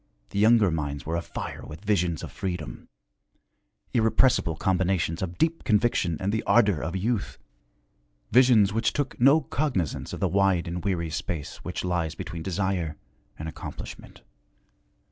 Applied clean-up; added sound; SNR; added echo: none; none; none; none.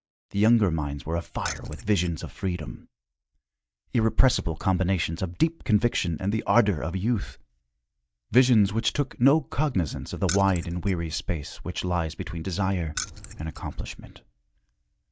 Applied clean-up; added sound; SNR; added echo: neural mask model DeepFilterNet 3.